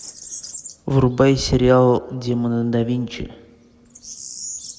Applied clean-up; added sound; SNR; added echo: none; Bird vocalization, bird call, bird song; 18 dB; none.